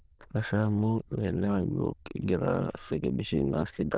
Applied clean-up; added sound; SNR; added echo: neural diffusion model UNIVERSE++.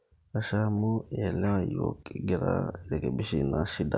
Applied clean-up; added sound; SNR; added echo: none; none; none; none.